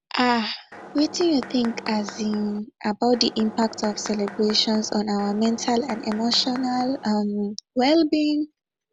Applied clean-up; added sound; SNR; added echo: none; Mechanisms; 15 dB; none.